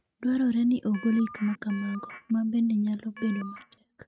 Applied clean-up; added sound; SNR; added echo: neural mask model RNNoise.